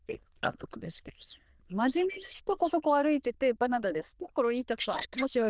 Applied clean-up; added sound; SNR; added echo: neural diffusion model UNIVERSE++.